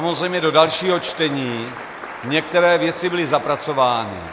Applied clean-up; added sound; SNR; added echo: none; Applause; 14 dB; none.